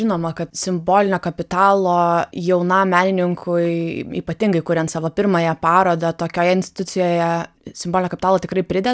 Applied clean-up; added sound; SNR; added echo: none; none; none; none.